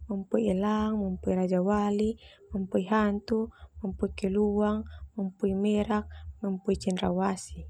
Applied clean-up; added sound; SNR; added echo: none; none; none; none.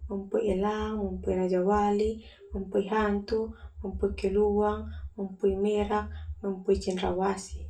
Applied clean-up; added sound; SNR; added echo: none; none; none; reverberation time 0.3 s.